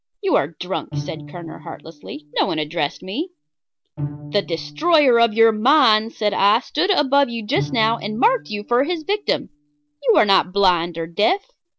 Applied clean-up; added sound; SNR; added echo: none; Bowed string instrument; 15 dB; none.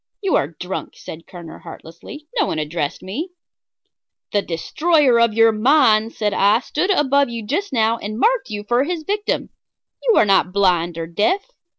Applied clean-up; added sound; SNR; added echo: none; none; none; none.